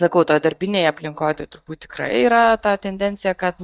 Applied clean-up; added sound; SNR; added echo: neural mask model DeepFilterNet 3.